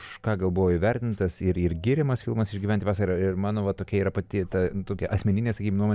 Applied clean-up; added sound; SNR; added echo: none; none; none; none.